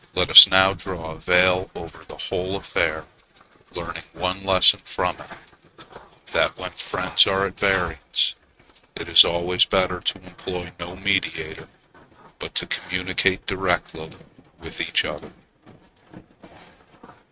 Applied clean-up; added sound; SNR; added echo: neural mask model RNNoise.